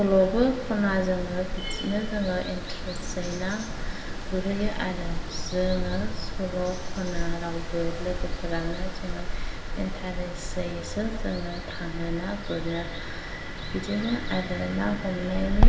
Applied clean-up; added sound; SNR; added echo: none; Water; -1 dB; reverberation time 0.6 s.